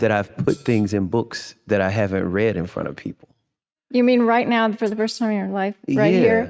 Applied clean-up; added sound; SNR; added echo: neural mask model RNNoise.